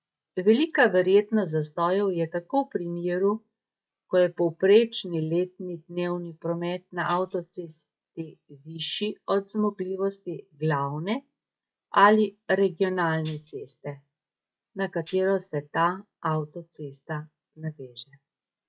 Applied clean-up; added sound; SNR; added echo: classical method log-MMSE.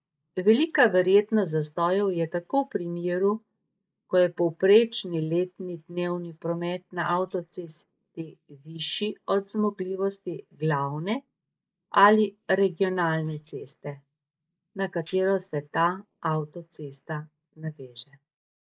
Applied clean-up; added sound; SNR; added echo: neural mask model Resemble Enhance denoiser.